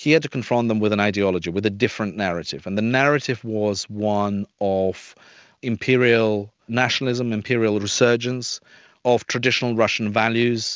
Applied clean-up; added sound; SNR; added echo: none; none; none; none.